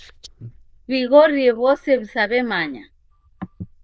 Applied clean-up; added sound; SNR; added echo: neural diffusion model UNIVERSE++.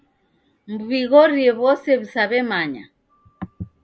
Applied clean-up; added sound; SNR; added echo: none; none; none; none.